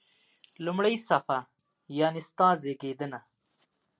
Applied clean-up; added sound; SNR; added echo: none; none; none; none.